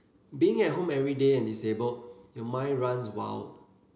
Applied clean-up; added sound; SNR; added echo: none; none; none; none.